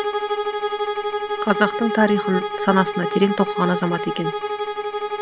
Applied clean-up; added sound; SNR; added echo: none; Bowed string instrument; 2 dB; none.